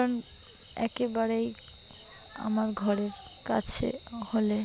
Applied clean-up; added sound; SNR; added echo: none; none; none; none.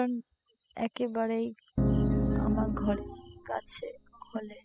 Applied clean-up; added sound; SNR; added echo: classical method spectral subtraction.